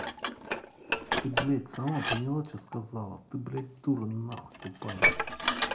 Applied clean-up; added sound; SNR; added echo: none; Dishes, pots, and pans; -2 dB; reverberation time 0.4 s.